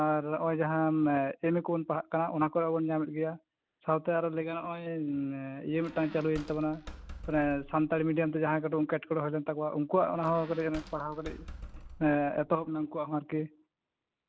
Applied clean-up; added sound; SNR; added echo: none; Squeak; 16 dB; none.